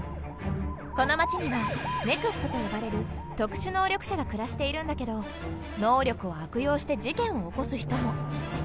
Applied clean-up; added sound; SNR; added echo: none; Alarm; 12 dB; none.